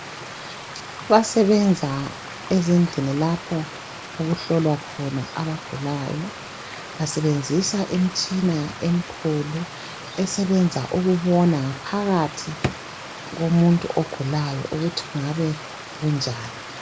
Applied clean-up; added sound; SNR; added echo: none; Drawer open or close + Stream; 12 dB; none.